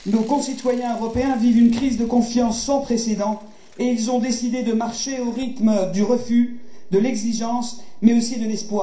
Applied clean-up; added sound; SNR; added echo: none; Mechanisms / Bicycle; 14 dB; reverberation time 0.5 s.